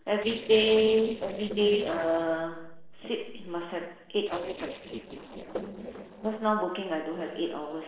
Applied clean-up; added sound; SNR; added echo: neural separator model SepFormer DNS4.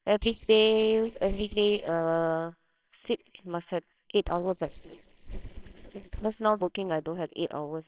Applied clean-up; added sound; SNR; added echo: neural separator model SepFormer WHAMR!.